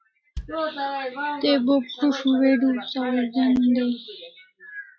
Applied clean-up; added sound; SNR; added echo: classical method log-MMSE.